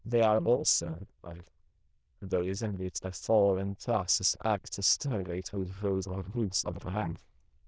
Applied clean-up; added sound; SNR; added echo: neural diffusion model UNIVERSE++.